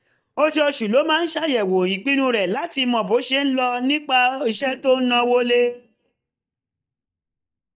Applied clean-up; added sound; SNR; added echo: neural mask model DeepFilterNet 3.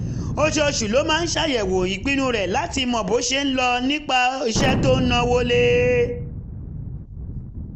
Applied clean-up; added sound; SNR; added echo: none; Thunder; 7 dB; none.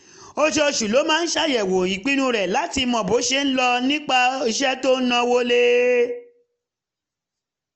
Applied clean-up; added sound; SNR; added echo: none; none; none; none.